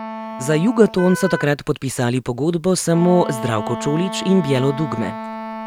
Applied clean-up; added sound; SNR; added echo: none; Wind instrument, woodwind instrument + Wind instrument, woodwind instrument; 11 dB; none.